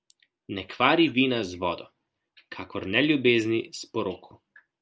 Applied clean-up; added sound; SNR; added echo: none; none; none; none.